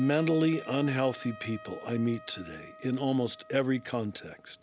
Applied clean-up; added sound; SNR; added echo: none; Trumpet; 19 dB; none.